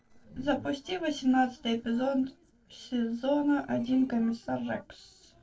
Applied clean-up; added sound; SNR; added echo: neural separator model SepFormer DNS4.